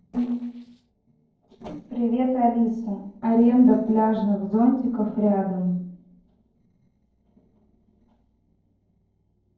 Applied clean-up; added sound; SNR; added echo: neural separator model SepFormer DNS4.